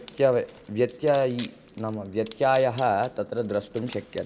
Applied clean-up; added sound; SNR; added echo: none; Wood; 15 dB; none.